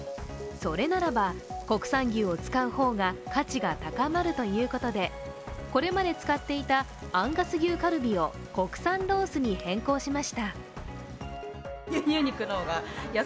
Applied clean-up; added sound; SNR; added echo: none; none; none; none.